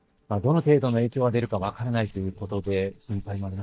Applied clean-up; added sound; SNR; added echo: neural mask model DeepFilterNet 3.